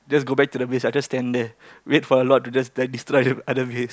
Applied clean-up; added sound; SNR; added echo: none; none; none; none.